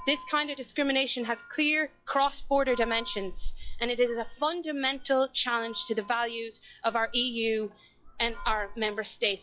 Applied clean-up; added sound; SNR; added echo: classical method log-MMSE.